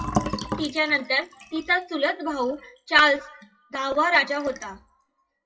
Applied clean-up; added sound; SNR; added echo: classical method WPE with log-MMSE.